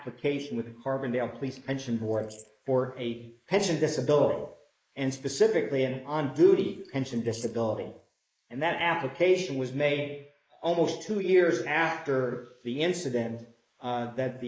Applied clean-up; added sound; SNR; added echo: neural mask model Resemble Enhance denoiser.